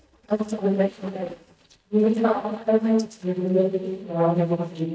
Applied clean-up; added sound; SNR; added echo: neural mask model DeepFilterNet 3.